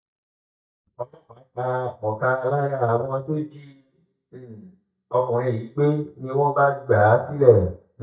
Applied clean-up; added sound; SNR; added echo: neural mask model DeepFilterNet 3.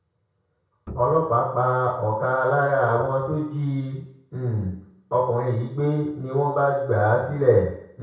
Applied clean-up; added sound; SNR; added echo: none; Bowed string instrument; 19 dB; reverberation time 0.6 s.